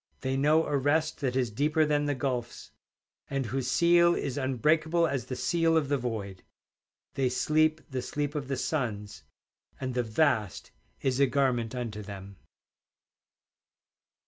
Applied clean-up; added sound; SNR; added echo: none; none; none; none.